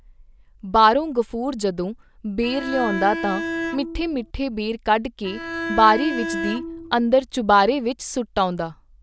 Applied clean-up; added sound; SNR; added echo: none; Bowed string instrument; 6 dB; none.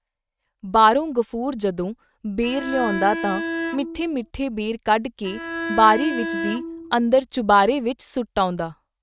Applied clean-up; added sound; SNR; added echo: neural mask model RNNoise.